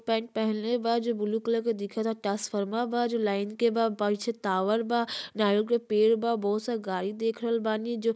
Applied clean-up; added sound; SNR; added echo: none; none; none; none.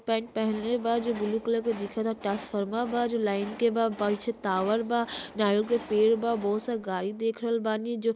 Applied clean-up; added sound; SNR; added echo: none; Train; 18 dB; none.